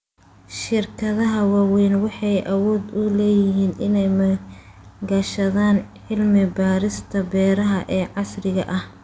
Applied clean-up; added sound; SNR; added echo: none; none; none; none.